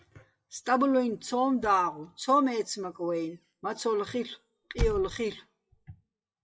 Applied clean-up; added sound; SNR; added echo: classical method WPE with log-MMSE.